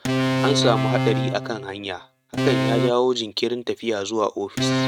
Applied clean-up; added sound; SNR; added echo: neural mask model RNNoise.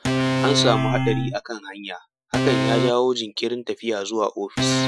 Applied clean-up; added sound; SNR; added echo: classical method Wiener filter.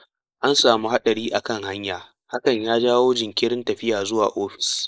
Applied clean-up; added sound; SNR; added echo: neural mask model Resemble Enhance denoiser.